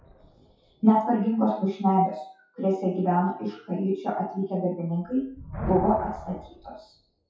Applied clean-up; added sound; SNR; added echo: classical method WPE with log-MMSE.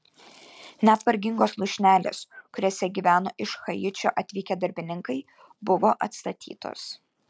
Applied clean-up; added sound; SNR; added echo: none; none; none; none.